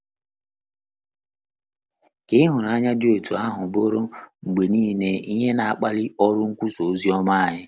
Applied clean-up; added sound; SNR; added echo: none; none; none; none.